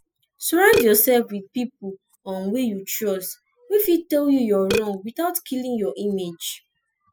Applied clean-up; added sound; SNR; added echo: classical method spectral subtraction.